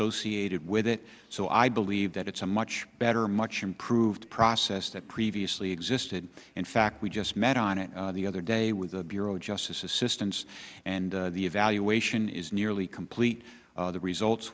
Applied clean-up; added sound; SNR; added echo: none; none; none; none.